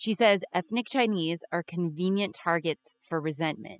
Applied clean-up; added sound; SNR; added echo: classical method spectral subtraction.